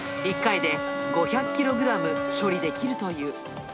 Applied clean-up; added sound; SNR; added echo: none; Bowed string instrument; 3 dB; none.